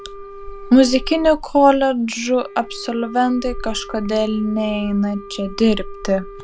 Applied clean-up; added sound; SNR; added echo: none; Meow / Purr + Wind instrument, woodwind instrument; 13 dB; none.